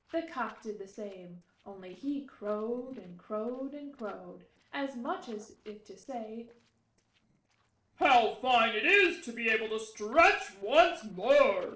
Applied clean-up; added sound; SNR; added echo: neural separator model SepFormer DNS4.